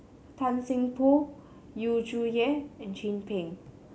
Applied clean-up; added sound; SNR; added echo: none; none; none; none.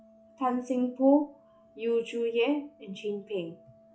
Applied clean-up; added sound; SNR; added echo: classical method log-MMSE.